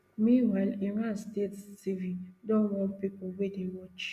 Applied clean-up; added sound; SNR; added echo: none; none; none; none.